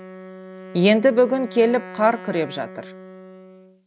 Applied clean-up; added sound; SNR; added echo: none; Wind instrument, woodwind instrument; 17 dB; none.